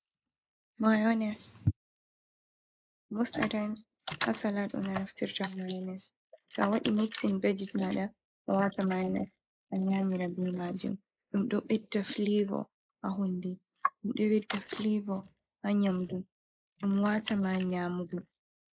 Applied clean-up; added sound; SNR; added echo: neural mask model Resemble Enhance denoiser.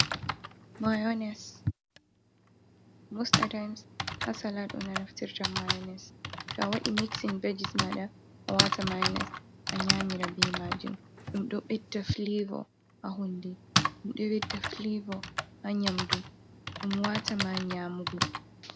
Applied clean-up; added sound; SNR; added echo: none; Typing; 0 dB; none.